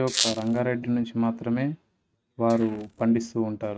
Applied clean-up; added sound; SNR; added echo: neural mask model RNNoise.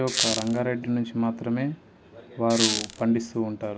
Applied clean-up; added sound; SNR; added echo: none; Squeak; 2 dB; none.